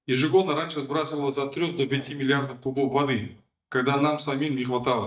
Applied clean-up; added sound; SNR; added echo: neural mask model DeepFilterNet 3.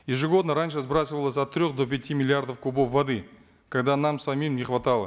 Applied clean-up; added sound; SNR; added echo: none; none; none; none.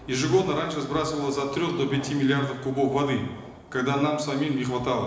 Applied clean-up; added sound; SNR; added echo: none; Thunder / Rain; 20 dB; reverberation time 1.0 s.